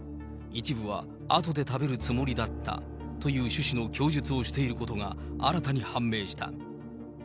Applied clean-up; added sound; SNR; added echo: none; none; none; none.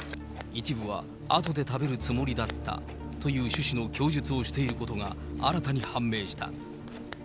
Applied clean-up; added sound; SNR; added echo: none; Scissors; 16 dB; none.